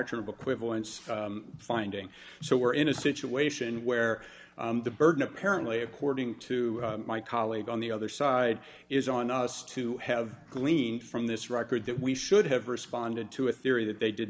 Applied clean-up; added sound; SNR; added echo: none; none; none; none.